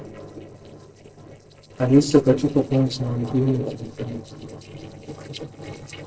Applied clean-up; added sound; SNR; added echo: neural separator model SepFormer DNS4.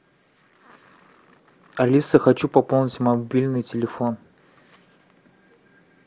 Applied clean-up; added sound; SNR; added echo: none; none; none; none.